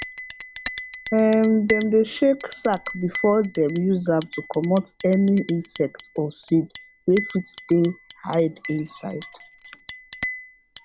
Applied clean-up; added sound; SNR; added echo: none; Chink, clink; 14 dB; none.